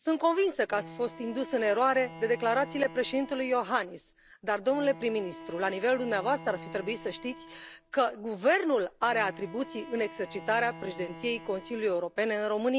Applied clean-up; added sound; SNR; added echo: none; Bowed string instrument; 17 dB; none.